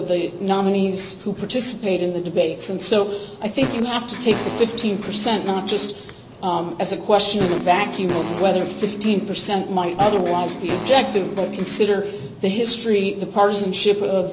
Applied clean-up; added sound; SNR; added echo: none; Electric guitar + Fart; 9 dB; none.